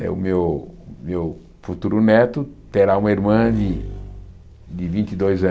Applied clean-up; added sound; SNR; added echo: none; Motorcycle / Engine; 16 dB; none.